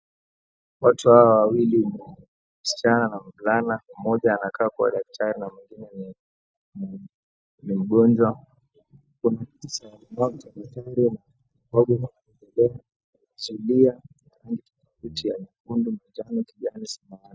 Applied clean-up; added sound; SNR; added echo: neural mask model DeepFilterNet 3.